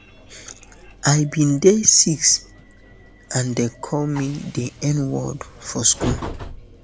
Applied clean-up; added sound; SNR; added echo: none; Train; 15 dB; none.